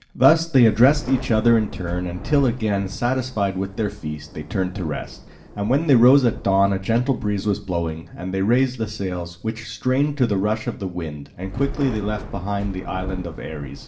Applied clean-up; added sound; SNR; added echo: none; Thunder / Rain; 14 dB; reverberation time 0.5 s.